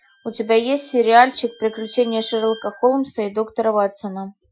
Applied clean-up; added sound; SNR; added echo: classical method Wiener filter.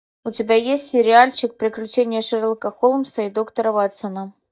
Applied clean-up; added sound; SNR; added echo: neural mask model DeepFilterNet 3.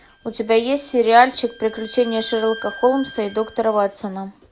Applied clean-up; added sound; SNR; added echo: none; Bowed string instrument; 19 dB; none.